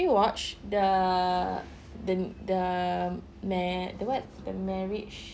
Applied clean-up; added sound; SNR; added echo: none; none; none; none.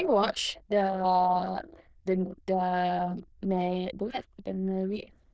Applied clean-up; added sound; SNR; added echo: neural diffusion model UNIVERSE++.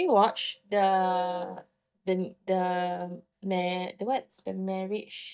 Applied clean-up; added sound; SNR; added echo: neural mask model DeepFilterNet 3.